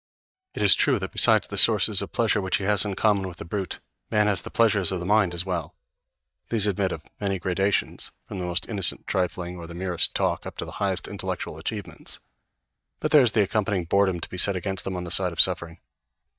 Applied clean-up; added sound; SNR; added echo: neural mask model DeepFilterNet 3.